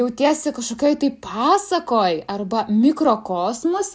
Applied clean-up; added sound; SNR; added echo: none; none; none; none.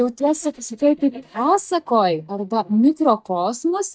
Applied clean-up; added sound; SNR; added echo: neural mask model DeepFilterNet 3.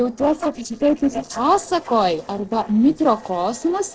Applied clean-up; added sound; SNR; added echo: neural separator model SepFormer DNS4.